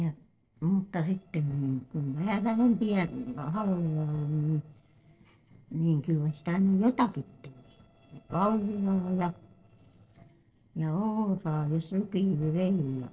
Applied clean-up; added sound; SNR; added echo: neural separator model SepFormer DNS4.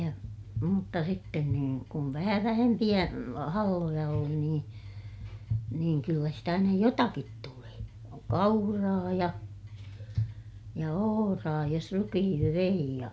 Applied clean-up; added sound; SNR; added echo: none; none; none; none.